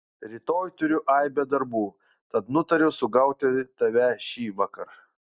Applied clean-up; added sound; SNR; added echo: none; none; none; none.